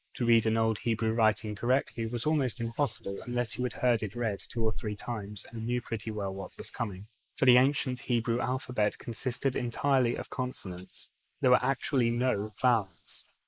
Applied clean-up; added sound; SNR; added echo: neural mask model Resemble Enhance denoiser.